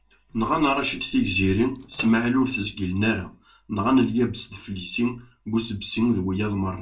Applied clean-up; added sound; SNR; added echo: none; Microwave oven; 19 dB; reverberation time 0.2 s.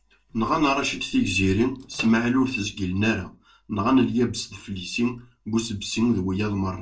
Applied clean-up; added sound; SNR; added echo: neural separator model SepFormer DNS4.